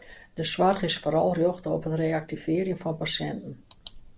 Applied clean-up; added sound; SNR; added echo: none; none; none; none.